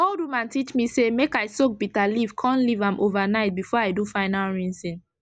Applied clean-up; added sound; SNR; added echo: none; none; none; none.